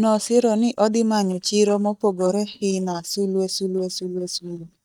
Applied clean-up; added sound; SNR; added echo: neural mask model DeepFilterNet 3.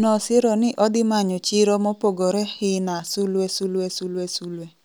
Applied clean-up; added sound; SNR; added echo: none; none; none; none.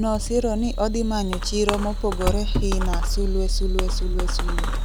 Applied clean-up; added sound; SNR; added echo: none; Fireworks; -3 dB; none.